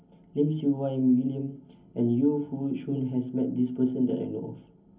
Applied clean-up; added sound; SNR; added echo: none; none; none; reverberation time 0.3 s.